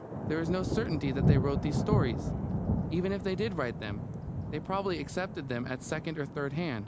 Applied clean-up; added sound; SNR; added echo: none; Thunder; -1 dB; none.